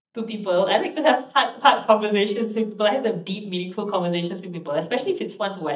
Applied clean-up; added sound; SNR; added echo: neural mask model DeepFilterNet 3.